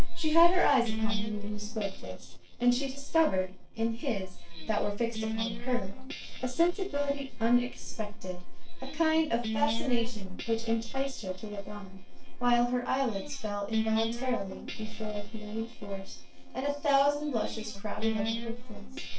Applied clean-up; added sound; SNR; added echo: neural separator model SepFormer DNS4.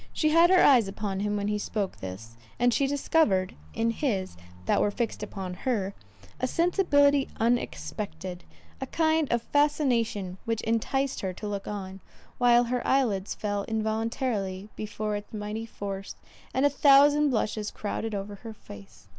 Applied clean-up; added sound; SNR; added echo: none; none; none; none.